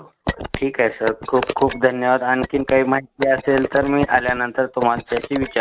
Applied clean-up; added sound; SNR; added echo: neural mask model RNNoise.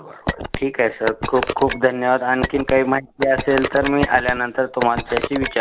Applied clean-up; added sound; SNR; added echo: none; Telephone; 7 dB; none.